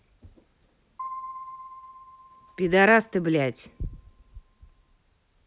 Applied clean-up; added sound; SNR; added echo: none; Piano; 16 dB; none.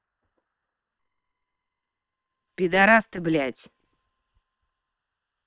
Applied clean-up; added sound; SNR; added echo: neural separator model SepFormer WHAM!.